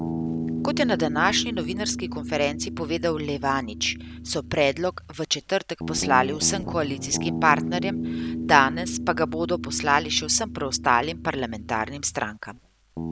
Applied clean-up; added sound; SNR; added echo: none; Guitar; 6 dB; none.